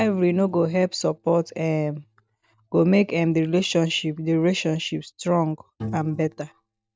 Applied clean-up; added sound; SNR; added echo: neural mask model DeepFilterNet 3.